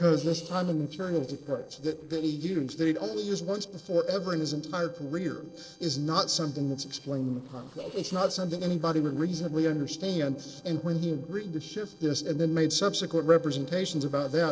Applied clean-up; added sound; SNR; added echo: neural separator model SepFormer DNS4.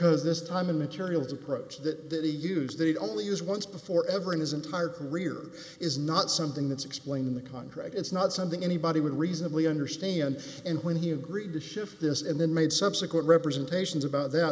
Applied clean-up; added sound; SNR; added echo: none; none; none; none.